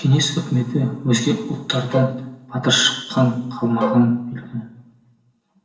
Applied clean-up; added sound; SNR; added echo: none; Bowed string instrument; 7 dB; reverberation time 1.1 s.